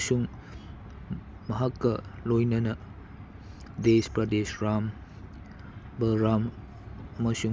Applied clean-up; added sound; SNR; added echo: none; none; none; none.